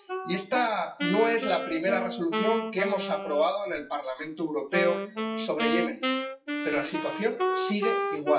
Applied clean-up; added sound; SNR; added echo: classical method WPE with log-MMSE.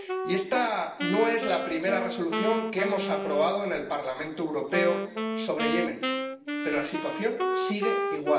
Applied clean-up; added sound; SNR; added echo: none; Wind instrument, woodwind instrument; 3 dB; reverberation time 0.9 s.